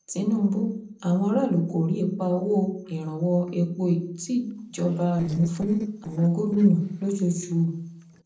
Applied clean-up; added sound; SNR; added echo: neural separator model SepFormer DNS4.